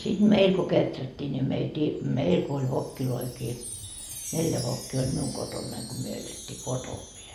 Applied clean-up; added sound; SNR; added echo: none; Wind chime; 15 dB; none.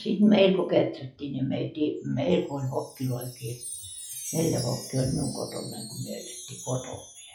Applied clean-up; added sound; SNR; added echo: classical method log-MMSE.